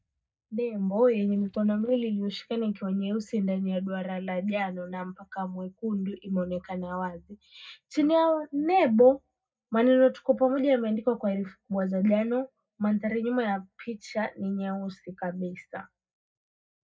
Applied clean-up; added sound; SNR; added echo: neural mask model DeepFilterNet 3.